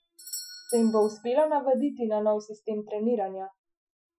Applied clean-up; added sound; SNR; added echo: classical method Wiener filter.